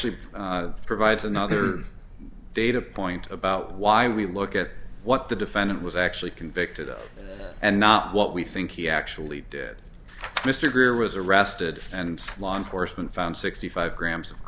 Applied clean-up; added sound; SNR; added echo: none; Burping, eructation; 16 dB; none.